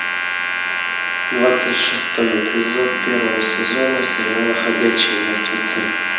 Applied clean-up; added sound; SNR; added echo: none; Domestic sounds, home sounds; 0 dB; reverberation time 0.8 s.